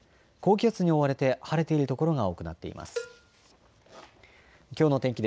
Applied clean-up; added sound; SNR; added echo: none; Cowbell; 17 dB; none.